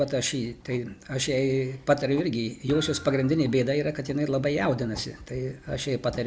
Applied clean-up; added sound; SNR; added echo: none; Thump, thud; 19 dB; none.